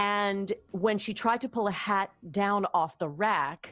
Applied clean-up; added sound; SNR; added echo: none; none; none; none.